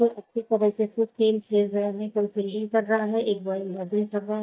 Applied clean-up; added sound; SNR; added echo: neural mask model DeepFilterNet 3.